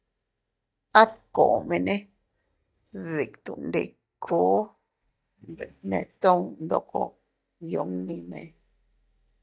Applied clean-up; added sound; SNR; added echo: neural mask model DeepFilterNet 3.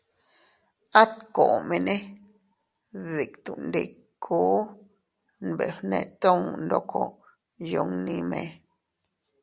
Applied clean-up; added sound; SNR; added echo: none; none; none; none.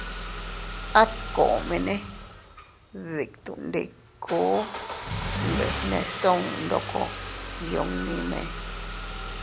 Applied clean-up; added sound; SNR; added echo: none; Engine starting / Car; 5 dB; none.